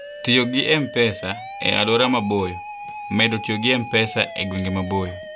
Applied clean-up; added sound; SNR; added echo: none; Musical instrument; 13 dB; none.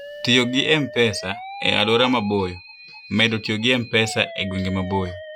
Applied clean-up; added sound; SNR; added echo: classical method Wiener filter.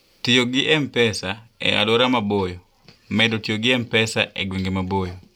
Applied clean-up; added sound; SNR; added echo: none; none; none; none.